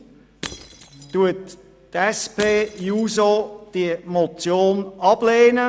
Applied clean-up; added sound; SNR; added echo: none; Shatter / Crushing; 18 dB; none.